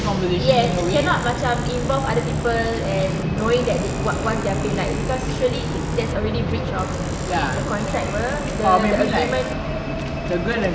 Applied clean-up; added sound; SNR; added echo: none; Domestic sounds, home sounds; 16 dB; none.